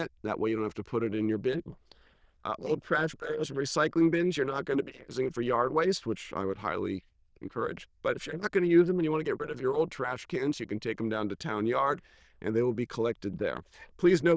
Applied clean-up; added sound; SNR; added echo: neural diffusion model UNIVERSE++.